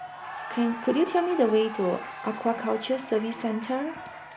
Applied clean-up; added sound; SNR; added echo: none; Cheering; 12 dB; none.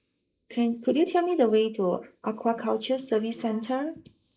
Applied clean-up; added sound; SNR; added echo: neural mask model Resemble Enhance denoiser.